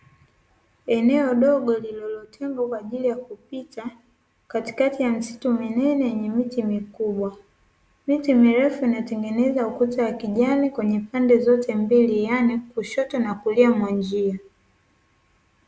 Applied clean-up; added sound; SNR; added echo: none; none; none; none.